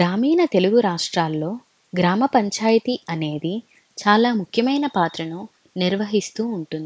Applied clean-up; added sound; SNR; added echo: none; none; none; none.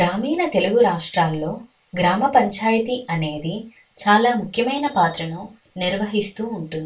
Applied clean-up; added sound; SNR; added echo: none; none; none; reverberation time 0.2 s.